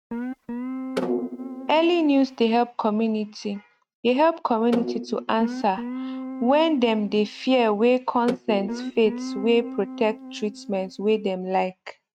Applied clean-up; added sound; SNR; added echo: neural mask model RNNoise.